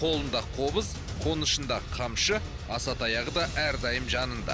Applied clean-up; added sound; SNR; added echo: none; none; none; none.